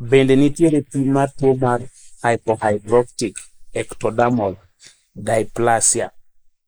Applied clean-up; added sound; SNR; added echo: neural mask model Resemble Enhance denoiser.